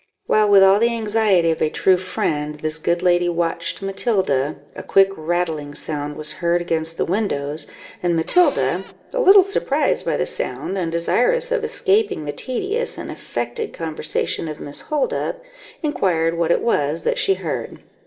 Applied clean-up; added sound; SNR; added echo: none; Cupboard open or close; 16 dB; reverberation time 0.8 s.